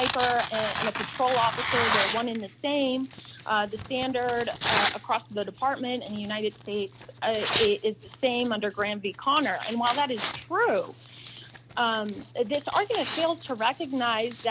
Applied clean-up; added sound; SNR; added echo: none; Tearing; 4 dB; none.